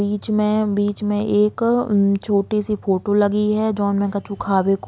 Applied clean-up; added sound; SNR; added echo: none; none; none; none.